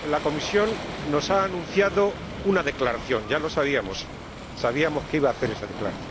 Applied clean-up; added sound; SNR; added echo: none; Waves, surf; 10 dB; none.